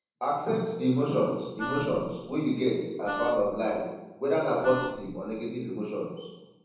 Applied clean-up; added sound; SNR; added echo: none; Wind instrument, woodwind instrument; 9 dB; reverberation time 1.1 s.